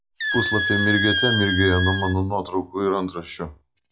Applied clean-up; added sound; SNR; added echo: classical method log-MMSE.